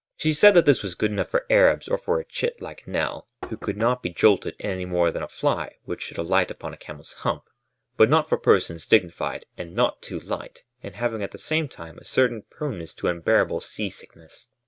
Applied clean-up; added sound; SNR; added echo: neural mask model RNNoise.